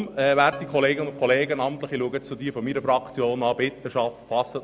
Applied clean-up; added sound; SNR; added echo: none; Organ; 18 dB; none.